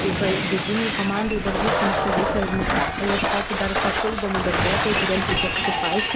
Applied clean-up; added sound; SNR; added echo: none; Shatter; -3 dB; none.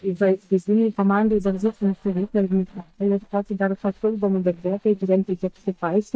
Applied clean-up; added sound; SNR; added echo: neural mask model DeepFilterNet 3.